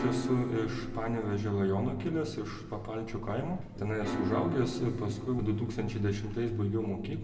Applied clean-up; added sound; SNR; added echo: none; Piano; 9 dB; reverberation time 1.5 s.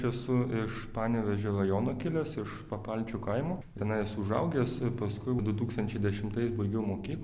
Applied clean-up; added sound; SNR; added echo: none; none; none; none.